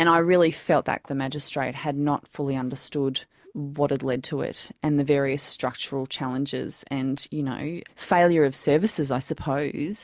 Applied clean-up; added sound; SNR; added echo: none; none; none; none.